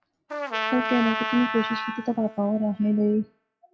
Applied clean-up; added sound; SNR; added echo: classical method log-MMSE.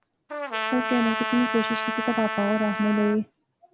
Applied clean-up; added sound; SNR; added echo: none; Trumpet; 4 dB; none.